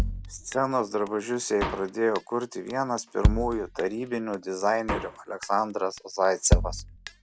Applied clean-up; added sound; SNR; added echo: none; Drum kit; 3 dB; none.